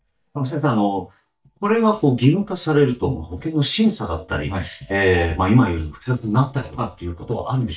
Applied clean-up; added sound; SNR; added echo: neural mask model DeepFilterNet 3.